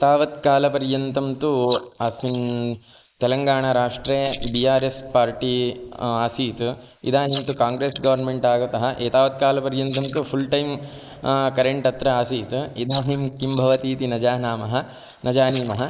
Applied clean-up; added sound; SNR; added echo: neural mask model Resemble Enhance denoiser.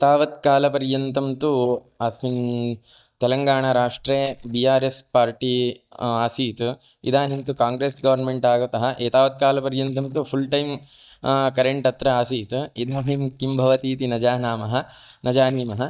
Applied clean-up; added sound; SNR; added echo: neural mask model DeepFilterNet 3.